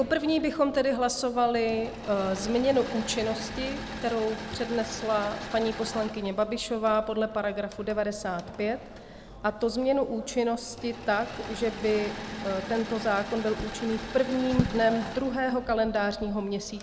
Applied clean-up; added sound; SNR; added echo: none; Engine / Mechanisms; 13 dB; none.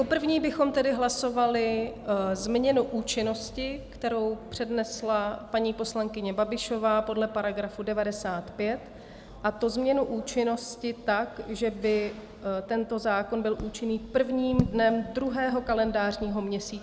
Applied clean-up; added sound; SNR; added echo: none; none; none; none.